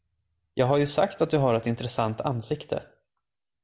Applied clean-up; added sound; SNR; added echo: none; none; none; none.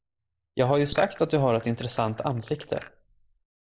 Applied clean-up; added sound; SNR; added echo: neural mask model Resemble Enhance denoiser.